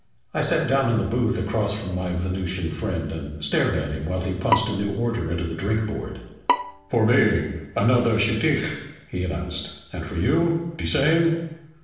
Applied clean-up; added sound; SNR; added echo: none; Bowed string instrument; 7 dB; reverberation time 0.9 s.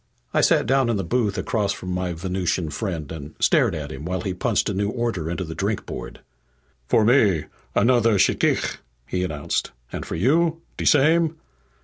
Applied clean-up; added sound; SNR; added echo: none; none; none; none.